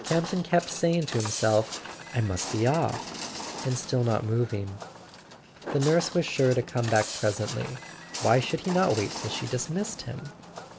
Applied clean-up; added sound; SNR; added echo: none; Walk, footsteps; 11 dB; none.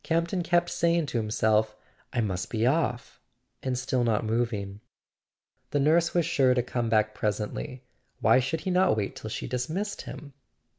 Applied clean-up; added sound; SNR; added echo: none; none; none; none.